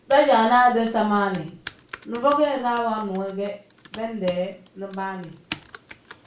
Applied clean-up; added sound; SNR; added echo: none; Computer keyboard; 19 dB; reverberation time 0.3 s.